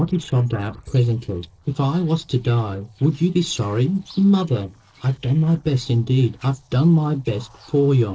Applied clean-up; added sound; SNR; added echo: neural separator model SepFormer DNS4.